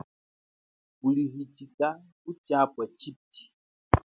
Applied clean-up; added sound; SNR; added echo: none; none; none; none.